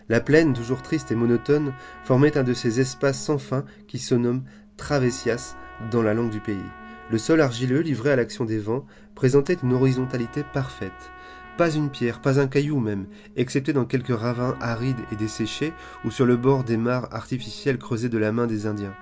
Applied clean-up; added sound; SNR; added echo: none; Trumpet + Piano; 20 dB; none.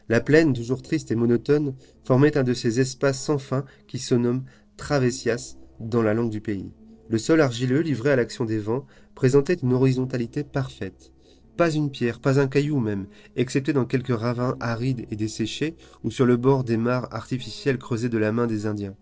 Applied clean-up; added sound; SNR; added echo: neural separator model SepFormer DNS4.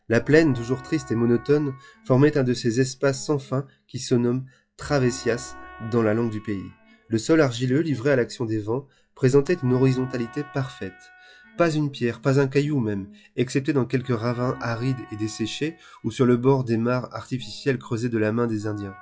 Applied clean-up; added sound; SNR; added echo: classical method log-MMSE.